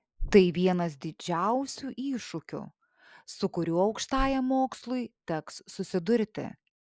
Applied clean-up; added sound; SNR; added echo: neural mask model Resemble Enhance denoiser.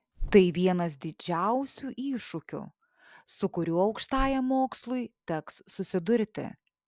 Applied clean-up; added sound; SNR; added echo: none; Bird; 13 dB; none.